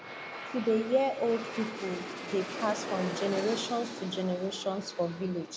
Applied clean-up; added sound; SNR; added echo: none; Aircraft; 8 dB; none.